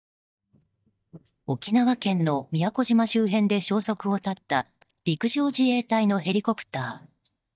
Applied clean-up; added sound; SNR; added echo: neural mask model DeepFilterNet 3.